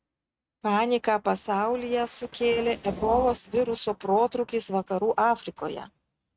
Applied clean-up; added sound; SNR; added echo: neural mask model RNNoise.